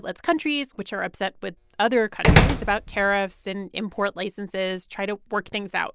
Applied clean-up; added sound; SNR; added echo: none; Slam; -4 dB; none.